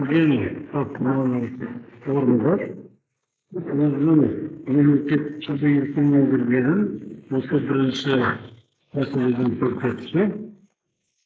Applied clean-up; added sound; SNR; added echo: neural mask model Resemble Enhance denoiser.